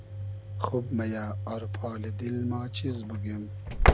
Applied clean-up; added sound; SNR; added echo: none; Slam / Engine; -4 dB; none.